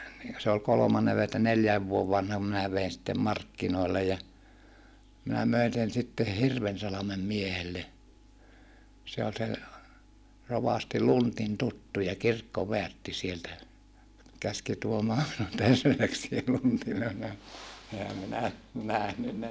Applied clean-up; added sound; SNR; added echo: none; none; none; none.